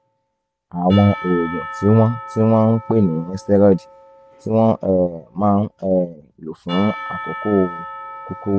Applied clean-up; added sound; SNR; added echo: none; Church bell / Percussion; 15 dB; none.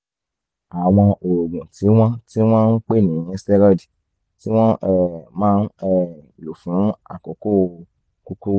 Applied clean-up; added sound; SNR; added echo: none; none; none; none.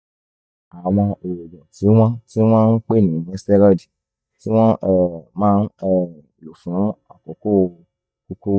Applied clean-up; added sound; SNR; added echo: neural mask model DeepFilterNet 3.